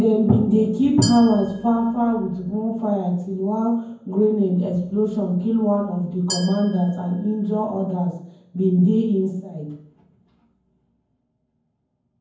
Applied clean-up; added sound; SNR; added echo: none; Glass; 17 dB; reverberation time 0.9 s.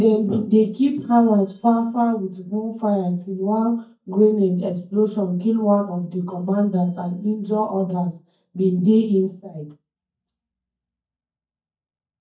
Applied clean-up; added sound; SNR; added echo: neural mask model DeepFilterNet 3.